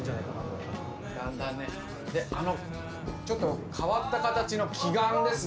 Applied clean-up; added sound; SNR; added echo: none; Writing; 14 dB; none.